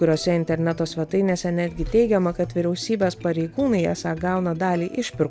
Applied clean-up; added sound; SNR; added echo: none; none; none; none.